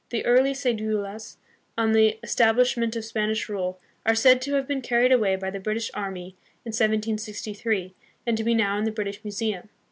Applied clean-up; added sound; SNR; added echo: none; none; none; none.